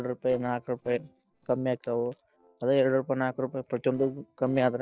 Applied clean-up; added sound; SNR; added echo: neural separator model SepFormer DNS4.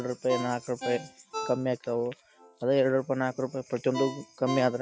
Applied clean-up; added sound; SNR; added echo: none; Ringtone; 12 dB; none.